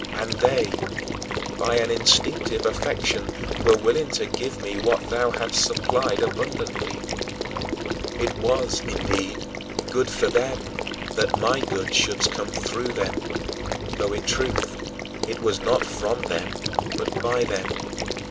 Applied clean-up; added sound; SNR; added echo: none; Water / Liquid; 3 dB; none.